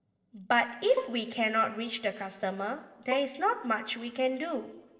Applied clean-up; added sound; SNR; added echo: neural separator model SepFormer DNS4.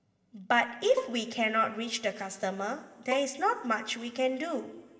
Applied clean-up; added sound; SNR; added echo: none; Bowed string instrument; 11 dB; reverberation time 2.6 s.